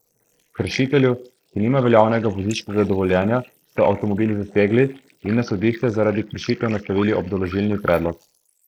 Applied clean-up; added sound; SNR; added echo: neural mask model Resemble Enhance denoiser.